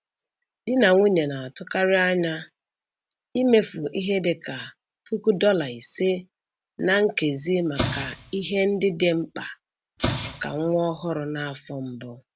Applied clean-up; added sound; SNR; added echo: none; Explosion; 9 dB; none.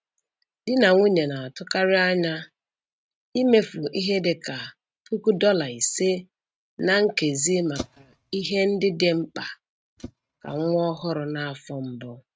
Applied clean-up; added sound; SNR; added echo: neural mask model RNNoise.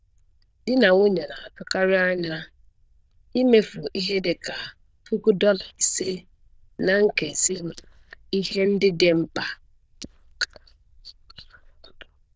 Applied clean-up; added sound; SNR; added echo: neural diffusion model UNIVERSE++.